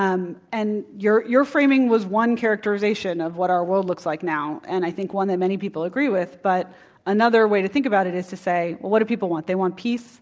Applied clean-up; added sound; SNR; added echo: none; none; none; none.